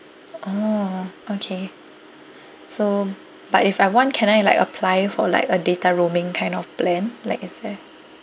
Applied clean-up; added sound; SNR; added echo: none; none; none; none.